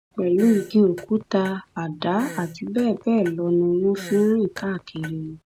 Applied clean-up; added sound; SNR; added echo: none; Fart; 20 dB; none.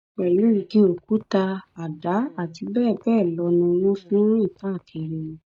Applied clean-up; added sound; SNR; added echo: neural mask model DeepFilterNet 3.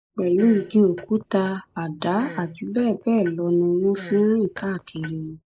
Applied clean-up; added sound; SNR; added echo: neural mask model Resemble Enhance denoiser.